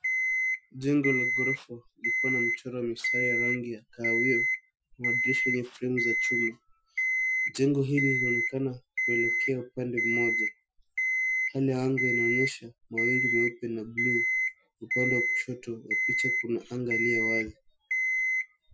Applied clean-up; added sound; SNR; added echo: classical method Wiener filter.